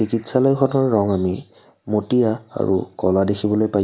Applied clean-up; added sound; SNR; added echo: none; none; none; none.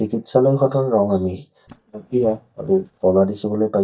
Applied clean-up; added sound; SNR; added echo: neural mask model DeepFilterNet 3.